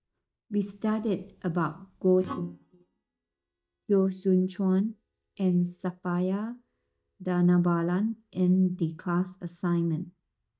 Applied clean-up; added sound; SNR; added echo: neural mask model DeepFilterNet 3.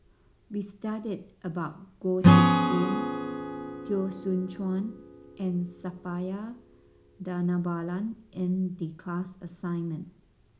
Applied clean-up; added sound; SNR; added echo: none; Acoustic guitar / Strum; -3 dB; reverberation time 0.4 s.